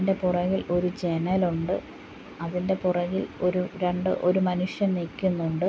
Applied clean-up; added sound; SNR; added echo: none; none; none; none.